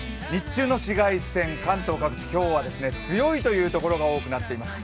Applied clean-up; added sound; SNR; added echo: none; none; none; none.